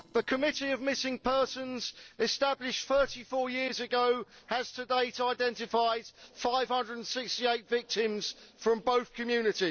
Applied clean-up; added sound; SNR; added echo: neural separator model SepFormer DNS4.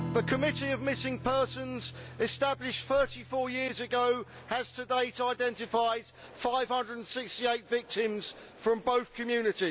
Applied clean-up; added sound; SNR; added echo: none; Strum; 14 dB; none.